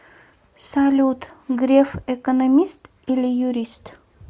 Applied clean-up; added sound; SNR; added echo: none; none; none; none.